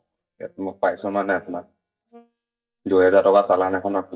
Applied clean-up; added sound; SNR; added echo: neural mask model DeepFilterNet 3.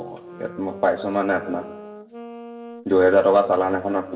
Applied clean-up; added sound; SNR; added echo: none; Wind instrument, woodwind instrument; 16 dB; reverberation time 0.8 s.